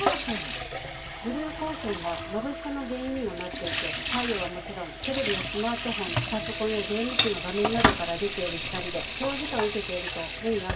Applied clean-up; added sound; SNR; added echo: none; Sink (filling or washing) / Water tap, faucet; -2 dB; reverberation time 0.2 s.